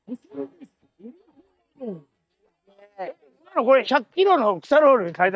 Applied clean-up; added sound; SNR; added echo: neural mask model DeepFilterNet 3.